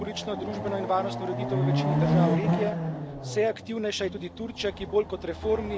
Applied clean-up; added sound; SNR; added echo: none; Chatter / Car passing by / Motorcycle / Traffic noise, roadway noise / Accelerating, revving, vroom; -1 dB; none.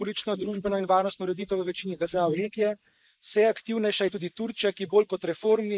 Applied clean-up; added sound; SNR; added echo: neural mask model Resemble Enhance denoiser.